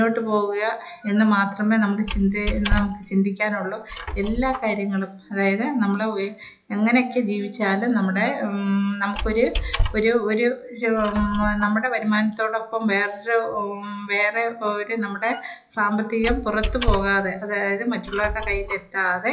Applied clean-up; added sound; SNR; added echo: classical method WPE with log-MMSE.